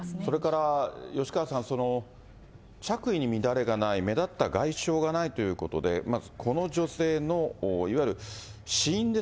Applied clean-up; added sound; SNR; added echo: none; none; none; none.